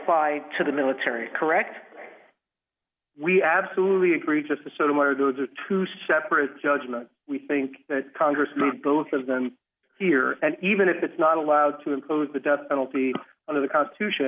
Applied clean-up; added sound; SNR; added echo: none; none; none; none.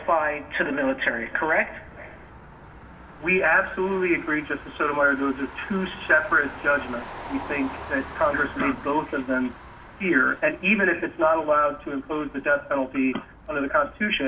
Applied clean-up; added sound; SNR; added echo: none; Motor vehicle (road); 17 dB; reverberation time 0.2 s.